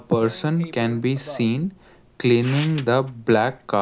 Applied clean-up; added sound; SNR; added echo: none; Tearing; 18 dB; none.